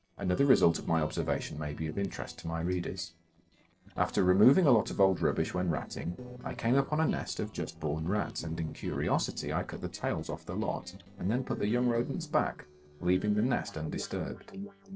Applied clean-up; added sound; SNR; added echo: neural separator model SepFormer DNS4.